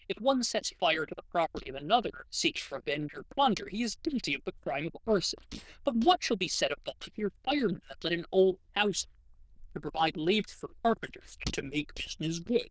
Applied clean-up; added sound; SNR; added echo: neural diffusion model UNIVERSE++.